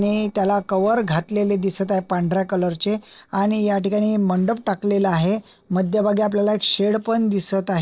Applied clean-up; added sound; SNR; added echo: neural separator model SepFormer DNS4.